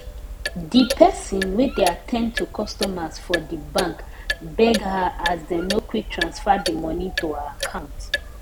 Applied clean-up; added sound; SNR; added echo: none; Clock; 7 dB; none.